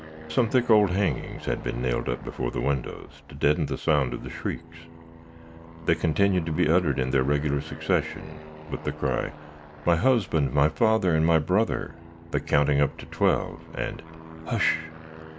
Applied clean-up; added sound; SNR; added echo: none; Aircraft; 17 dB; none.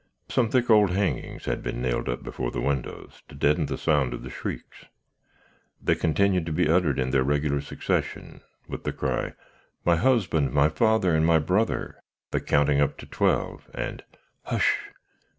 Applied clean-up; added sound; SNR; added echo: none; none; none; none.